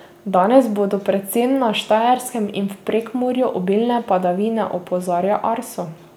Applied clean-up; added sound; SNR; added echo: none; none; none; none.